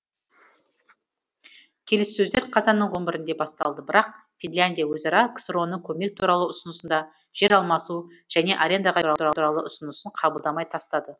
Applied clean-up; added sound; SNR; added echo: none; none; none; none.